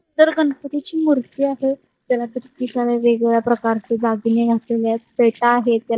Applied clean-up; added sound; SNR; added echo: neural mask model DeepFilterNet 3.